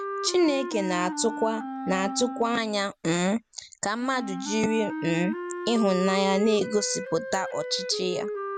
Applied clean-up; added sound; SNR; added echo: none; Wind instrument, woodwind instrument; 7 dB; none.